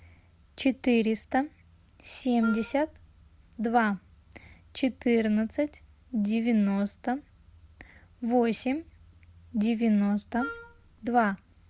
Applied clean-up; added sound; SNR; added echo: none; Wind instrument, woodwind instrument; 13 dB; none.